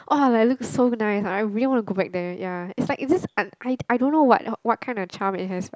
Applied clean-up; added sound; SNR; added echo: none; none; none; none.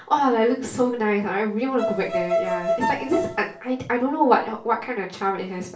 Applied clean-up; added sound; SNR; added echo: none; Bowed string instrument; 3 dB; reverberation time 0.3 s.